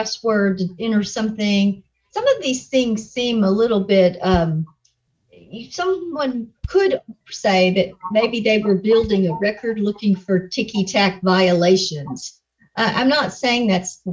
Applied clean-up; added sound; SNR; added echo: neural mask model RNNoise.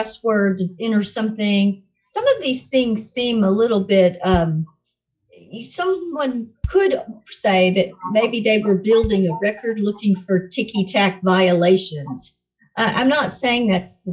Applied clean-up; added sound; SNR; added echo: classical method log-MMSE.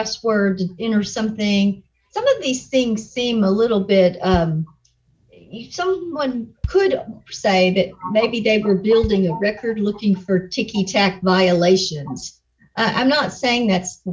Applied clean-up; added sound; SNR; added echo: none; Bass drum; 16 dB; none.